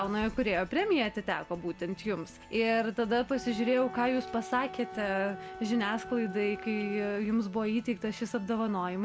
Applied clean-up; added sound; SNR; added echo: none; Wind instrument, woodwind instrument; 16 dB; none.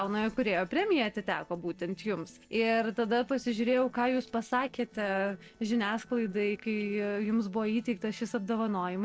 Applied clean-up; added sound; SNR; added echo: neural separator model SepFormer DNS4.